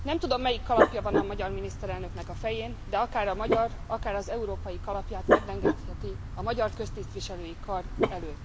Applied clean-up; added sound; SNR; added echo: none; Dog; -1 dB; none.